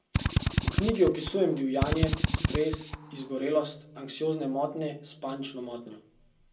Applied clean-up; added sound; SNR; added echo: none; Drill; -1 dB; reverberation time 0.2 s.